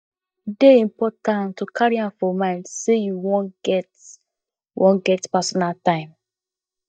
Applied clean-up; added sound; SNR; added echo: neural mask model DeepFilterNet 3.